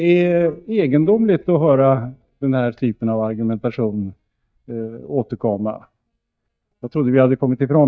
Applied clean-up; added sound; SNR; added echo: neural mask model DeepFilterNet 3.